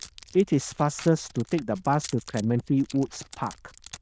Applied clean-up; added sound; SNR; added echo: neural diffusion model UNIVERSE++.